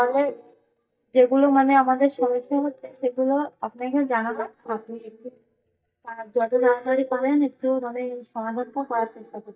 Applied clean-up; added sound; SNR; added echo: neural mask model DeepFilterNet 3.